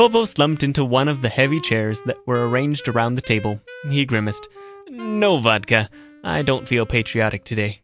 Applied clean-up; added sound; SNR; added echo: none; Wind instrument, woodwind instrument; 20 dB; none.